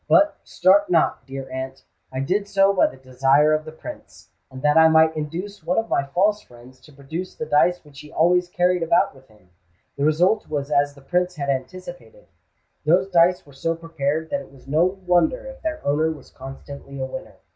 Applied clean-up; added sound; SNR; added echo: none; none; none; none.